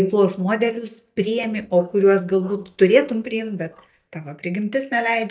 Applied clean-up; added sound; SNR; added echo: neural mask model DeepFilterNet 3.